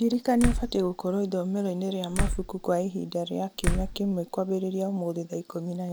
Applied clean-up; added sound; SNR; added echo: none; Slam; 3 dB; none.